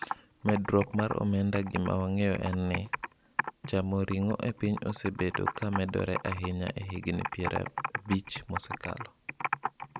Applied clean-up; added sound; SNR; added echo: none; Computer keyboard; 7 dB; none.